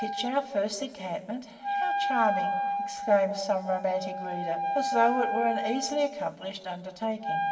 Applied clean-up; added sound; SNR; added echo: none; Wind instrument, woodwind instrument; 3 dB; reverberation time 1.7 s.